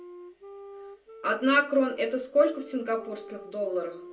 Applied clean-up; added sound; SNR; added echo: none; Wind instrument, woodwind instrument; 18 dB; reverberation time 0.2 s.